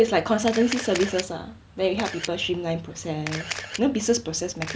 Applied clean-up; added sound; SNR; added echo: none; Camera; 12 dB; none.